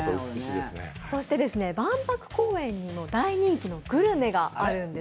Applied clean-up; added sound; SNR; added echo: none; none; none; none.